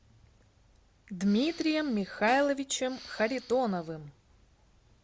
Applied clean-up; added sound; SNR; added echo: none; Respiratory sounds + Snare drum; 19 dB; none.